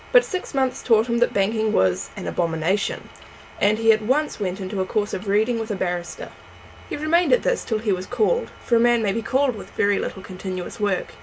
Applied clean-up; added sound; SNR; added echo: none; none; none; none.